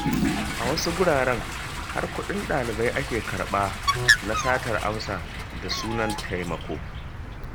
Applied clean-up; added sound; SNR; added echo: none; Toilet flush / Water + Bird; 0 dB; none.